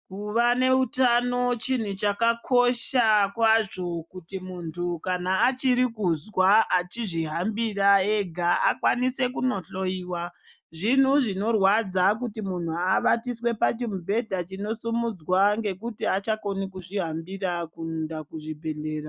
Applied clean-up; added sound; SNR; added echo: neural mask model DeepFilterNet 3.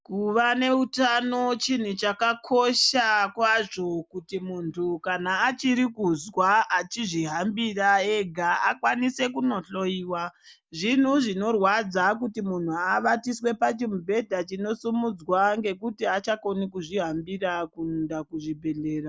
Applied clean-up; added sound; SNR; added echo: none; none; none; none.